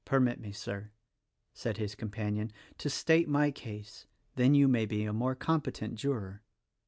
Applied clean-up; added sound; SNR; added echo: none; none; none; none.